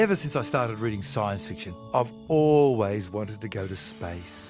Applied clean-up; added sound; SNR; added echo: none; none; none; none.